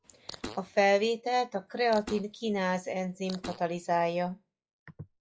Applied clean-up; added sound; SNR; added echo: classical method log-MMSE.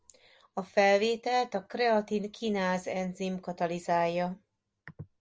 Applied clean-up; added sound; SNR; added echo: none; none; none; none.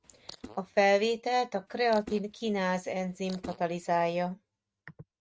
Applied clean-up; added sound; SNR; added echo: neural mask model RNNoise.